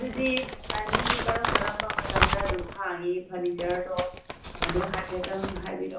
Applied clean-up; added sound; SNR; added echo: none; Crumpling, crinkling; -1 dB; reverberation time 0.7 s.